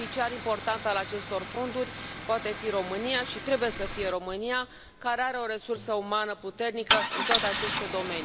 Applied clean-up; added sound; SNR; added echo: none; Idling / Engine starting / Car; 2 dB; none.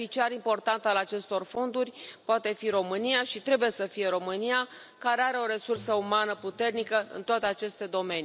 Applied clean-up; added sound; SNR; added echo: none; none; none; none.